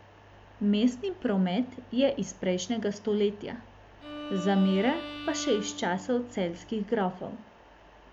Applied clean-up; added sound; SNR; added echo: none; Bowed string instrument; 11 dB; none.